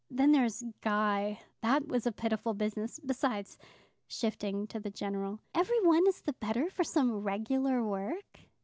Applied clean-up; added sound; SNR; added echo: none; none; none; none.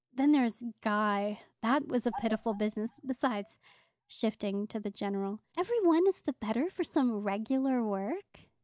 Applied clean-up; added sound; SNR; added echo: neural mask model DeepFilterNet 3.